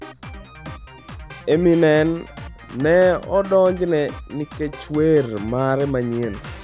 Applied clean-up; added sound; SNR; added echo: none; Drum kit; 16 dB; none.